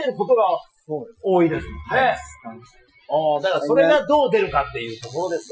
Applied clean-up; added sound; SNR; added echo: classical method Wiener filter.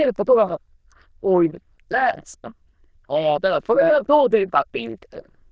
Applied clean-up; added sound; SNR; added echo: neural diffusion model UNIVERSE++.